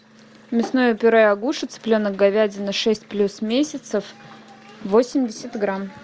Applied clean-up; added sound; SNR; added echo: none; none; none; none.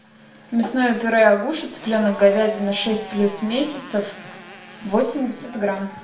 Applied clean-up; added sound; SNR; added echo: none; Motorcycle; 19 dB; reverberation time 0.6 s.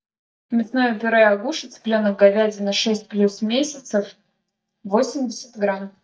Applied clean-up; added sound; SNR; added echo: neural mask model DeepFilterNet 3.